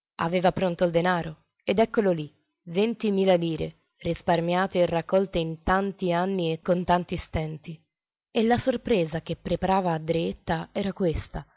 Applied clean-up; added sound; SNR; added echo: none; none; none; none.